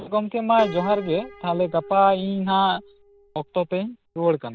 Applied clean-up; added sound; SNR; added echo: none; Piano; 16 dB; none.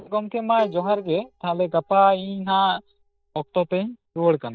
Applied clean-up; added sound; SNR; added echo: neural mask model DeepFilterNet 3.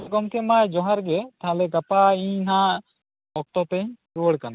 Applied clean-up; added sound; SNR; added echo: none; none; none; none.